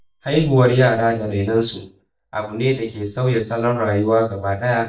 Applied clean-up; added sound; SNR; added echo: neural mask model DeepFilterNet 3.